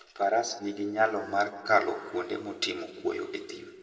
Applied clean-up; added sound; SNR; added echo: none; none; none; reverberation time 1.5 s.